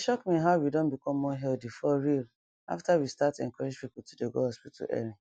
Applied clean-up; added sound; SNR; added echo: none; none; none; none.